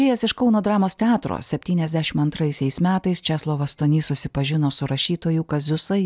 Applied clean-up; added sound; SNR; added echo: none; none; none; none.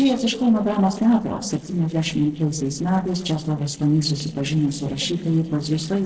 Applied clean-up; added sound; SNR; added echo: neural separator model SepFormer DNS4.